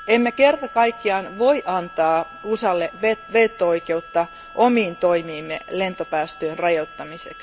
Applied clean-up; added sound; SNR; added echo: none; Harmonica; 19 dB; none.